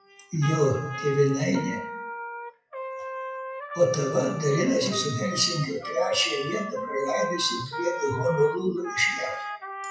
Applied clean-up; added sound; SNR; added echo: classical method WPE with log-MMSE.